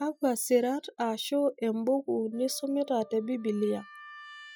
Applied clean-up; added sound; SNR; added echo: classical method Wiener filter.